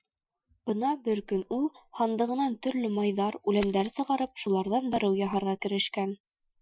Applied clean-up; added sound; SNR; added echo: classical method Wiener filter.